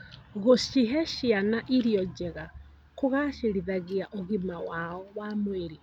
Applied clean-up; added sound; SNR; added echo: none; none; none; none.